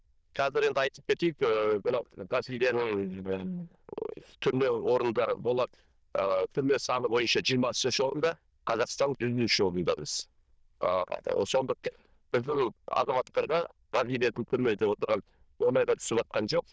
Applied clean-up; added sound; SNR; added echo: neural diffusion model UNIVERSE++.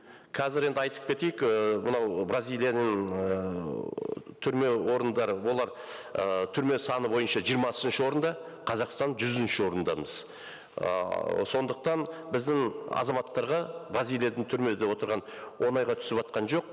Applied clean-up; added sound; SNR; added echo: none; none; none; none.